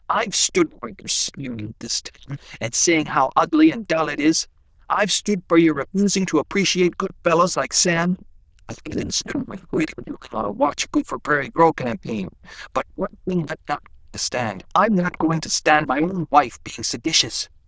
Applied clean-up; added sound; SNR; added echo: neural diffusion model UNIVERSE++.